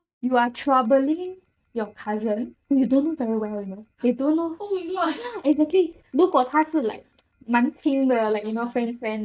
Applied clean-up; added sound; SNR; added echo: neural mask model DeepFilterNet 3.